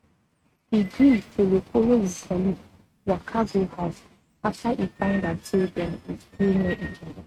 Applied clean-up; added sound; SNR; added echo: neural mask model RNNoise.